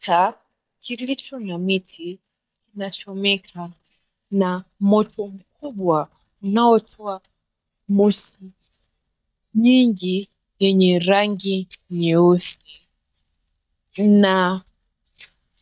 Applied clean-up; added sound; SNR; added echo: neural mask model DeepFilterNet 3.